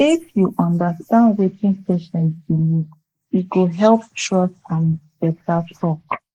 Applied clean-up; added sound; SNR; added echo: neural mask model Resemble Enhance denoiser.